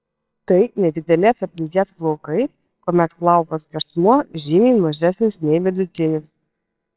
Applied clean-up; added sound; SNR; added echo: neural separator model SepFormer WHAMR!.